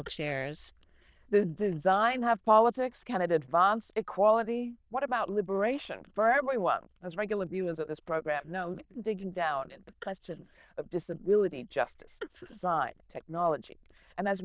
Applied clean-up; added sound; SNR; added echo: neural diffusion model UNIVERSE++.